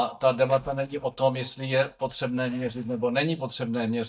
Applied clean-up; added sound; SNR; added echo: neural mask model DeepFilterNet 3.